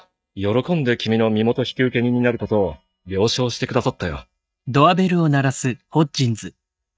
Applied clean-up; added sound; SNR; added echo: neural mask model DeepFilterNet 3.